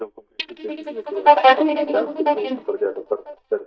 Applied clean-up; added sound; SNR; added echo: neural mask model DeepFilterNet 3.